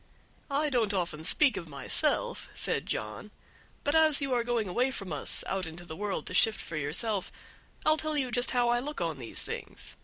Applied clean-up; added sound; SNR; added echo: none; none; none; none.